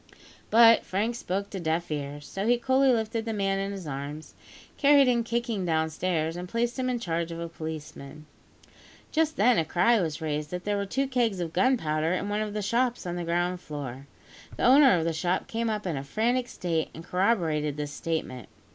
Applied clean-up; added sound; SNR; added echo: none; none; none; none.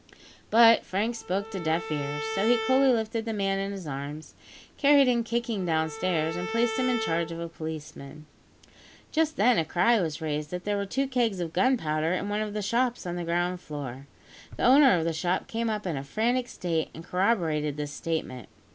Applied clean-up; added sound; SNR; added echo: none; Bowed string instrument; 9 dB; none.